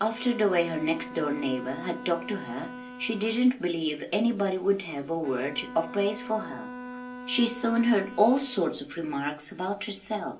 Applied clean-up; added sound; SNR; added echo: none; Bowed string instrument; 14 dB; reverberation time 0.3 s.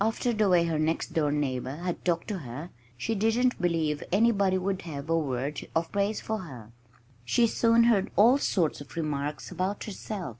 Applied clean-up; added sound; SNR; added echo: none; none; none; none.